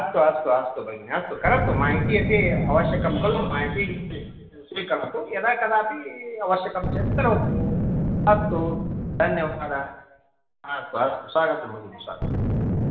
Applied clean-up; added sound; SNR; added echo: none; Boom; 2 dB; reverberation time 0.8 s.